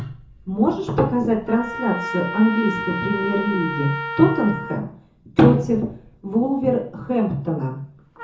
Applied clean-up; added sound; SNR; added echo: none; Trumpet; 11 dB; reverberation time 0.6 s.